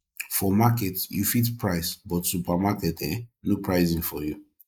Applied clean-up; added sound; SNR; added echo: neural mask model Resemble Enhance denoiser.